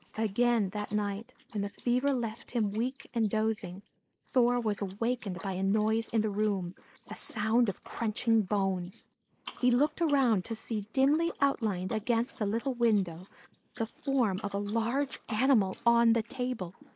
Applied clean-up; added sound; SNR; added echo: neural mask model Resemble Enhance denoiser.